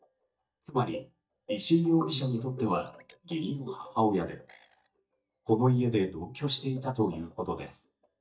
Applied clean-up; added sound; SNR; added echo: neural mask model DeepFilterNet 3.